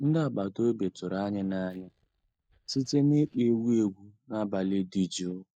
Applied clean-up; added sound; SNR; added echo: neural mask model DeepFilterNet 3.